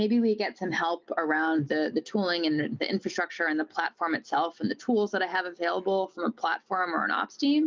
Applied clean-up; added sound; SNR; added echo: none; none; none; none.